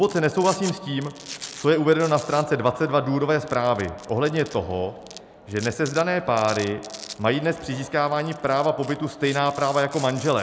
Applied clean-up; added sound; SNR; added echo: none; Domestic sounds, home sounds; 19 dB; none.